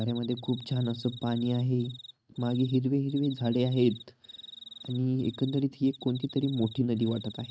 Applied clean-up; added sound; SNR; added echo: neural mask model RNNoise.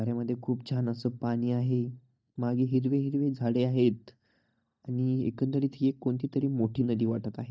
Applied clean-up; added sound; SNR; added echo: neural mask model DeepFilterNet 3.